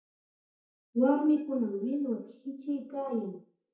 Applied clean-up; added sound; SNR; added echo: neural mask model DeepFilterNet 3.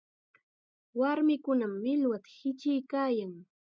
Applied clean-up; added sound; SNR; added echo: none; none; none; none.